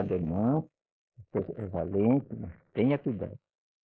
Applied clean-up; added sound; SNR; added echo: neural mask model Resemble Enhance denoiser.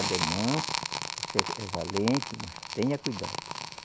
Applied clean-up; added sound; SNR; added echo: none; Crackle; 1 dB; none.